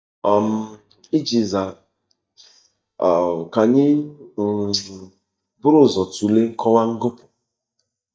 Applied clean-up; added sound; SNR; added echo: neural mask model DeepFilterNet 3.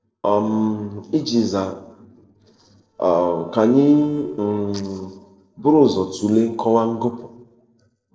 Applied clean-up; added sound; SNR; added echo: neural separator model SepFormer DNS4.